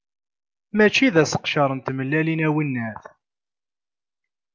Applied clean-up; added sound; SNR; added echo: none; none; none; none.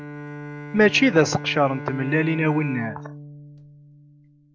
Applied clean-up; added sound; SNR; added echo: none; Bowed string instrument; 12 dB; none.